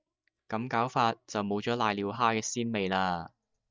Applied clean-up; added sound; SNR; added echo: neural mask model DeepFilterNet 3.